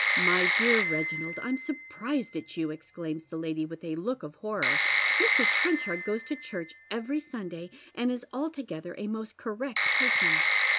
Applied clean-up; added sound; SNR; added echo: none; Telephone; -3 dB; none.